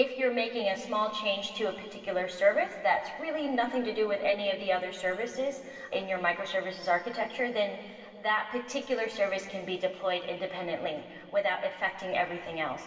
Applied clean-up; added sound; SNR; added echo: none; none; none; reverberation time 2.5 s.